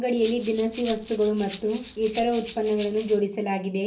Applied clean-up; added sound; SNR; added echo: none; Rattle (instrument); 11 dB; reverberation time 0.3 s.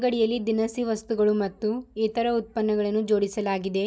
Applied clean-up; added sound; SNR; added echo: none; none; none; none.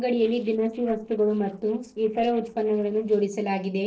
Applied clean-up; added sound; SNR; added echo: neural separator model SepFormer DNS4.